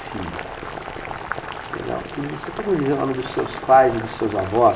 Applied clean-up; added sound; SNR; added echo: none; Boiling; 10 dB; reverberation time 1.3 s.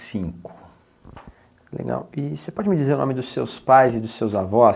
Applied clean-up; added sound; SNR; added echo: none; none; none; none.